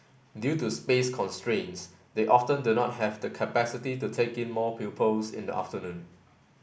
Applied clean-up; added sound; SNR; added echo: none; none; none; none.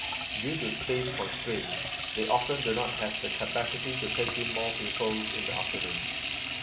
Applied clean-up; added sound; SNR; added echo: none; Sink (filling or washing) / Water tap, faucet; -4 dB; none.